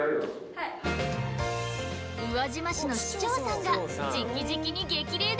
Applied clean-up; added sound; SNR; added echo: none; none; none; none.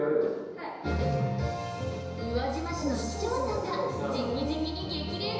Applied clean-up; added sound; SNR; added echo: none; none; none; reverberation time 1.0 s.